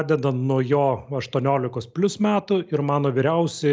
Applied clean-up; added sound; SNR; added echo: none; none; none; none.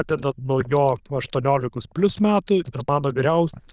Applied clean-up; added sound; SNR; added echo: neural diffusion model UNIVERSE++.